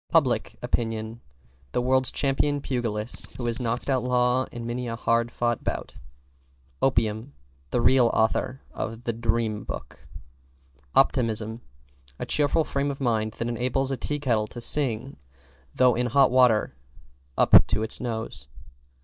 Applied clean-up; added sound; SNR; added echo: neural mask model DeepFilterNet 3.